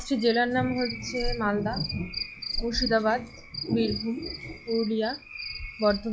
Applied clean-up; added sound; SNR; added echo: classical method log-MMSE.